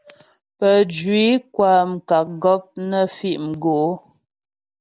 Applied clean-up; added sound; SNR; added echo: none; none; none; none.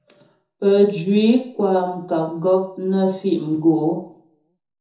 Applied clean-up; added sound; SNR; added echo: none; none; none; reverberation time 0.6 s.